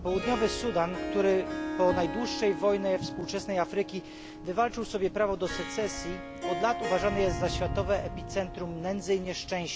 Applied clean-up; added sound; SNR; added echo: none; Harp + Thunder; 6 dB; none.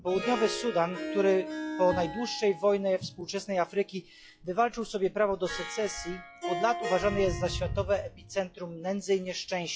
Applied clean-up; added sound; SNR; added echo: classical method log-MMSE.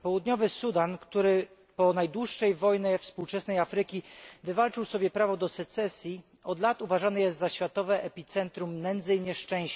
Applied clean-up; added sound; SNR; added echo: none; none; none; none.